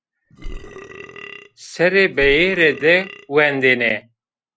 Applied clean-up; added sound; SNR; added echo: none; Burping, eructation; 15 dB; none.